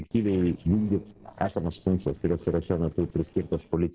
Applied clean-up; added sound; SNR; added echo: neural separator model SepFormer DNS4.